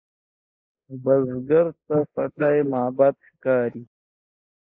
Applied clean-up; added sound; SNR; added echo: neural mask model Resemble Enhance denoiser.